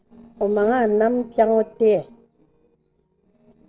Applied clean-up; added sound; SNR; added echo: neural separator model SepFormer DNS4.